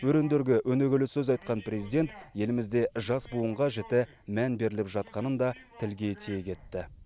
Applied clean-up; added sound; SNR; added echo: none; none; none; none.